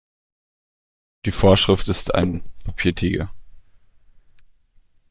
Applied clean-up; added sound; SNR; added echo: neural mask model DeepFilterNet 3.